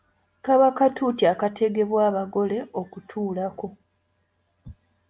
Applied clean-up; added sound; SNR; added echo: none; none; none; none.